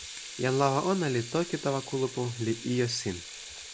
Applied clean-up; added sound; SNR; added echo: none; Sink (filling or washing) / Water tap, faucet; 12 dB; none.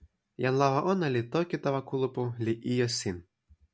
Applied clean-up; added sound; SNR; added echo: none; none; none; none.